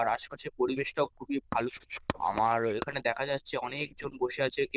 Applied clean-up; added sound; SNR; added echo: neural diffusion model UNIVERSE++.